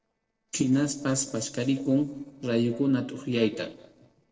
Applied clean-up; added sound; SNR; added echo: neural separator model SepFormer DNS4.